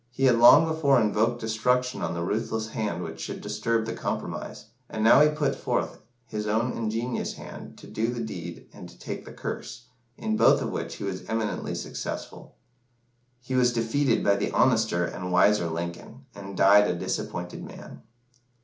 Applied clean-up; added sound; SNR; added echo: none; none; none; none.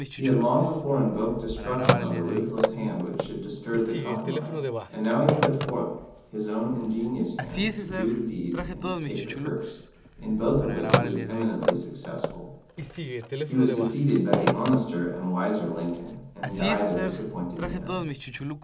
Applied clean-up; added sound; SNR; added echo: none; Telephone; 3 dB; reverberation time 0.9 s.